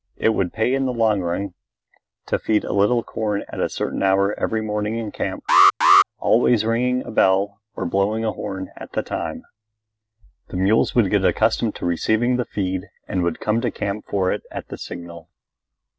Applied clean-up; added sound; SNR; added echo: none; Alarm; -3 dB; none.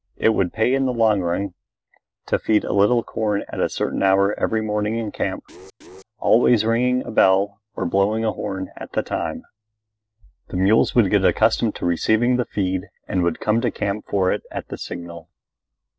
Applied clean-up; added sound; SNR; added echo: neural separator model SepFormer DNS4.